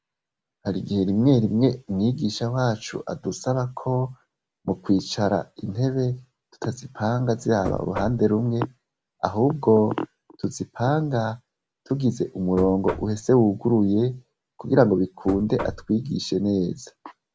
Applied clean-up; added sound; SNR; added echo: none; Knock; 11 dB; none.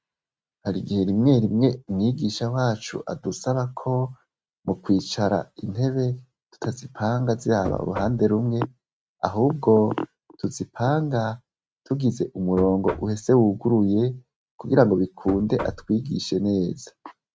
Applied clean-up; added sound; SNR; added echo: neural mask model RNNoise.